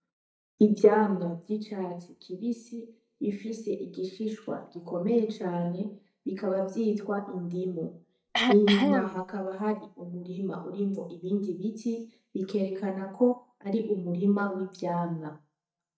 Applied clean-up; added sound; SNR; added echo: neural mask model DeepFilterNet 3.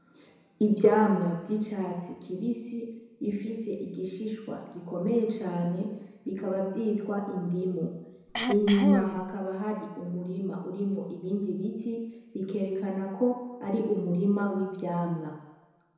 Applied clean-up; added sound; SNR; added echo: none; Cough; 3 dB; reverberation time 1.0 s.